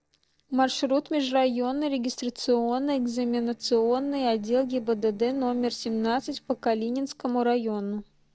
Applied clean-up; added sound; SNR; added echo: neural separator model SepFormer DNS4.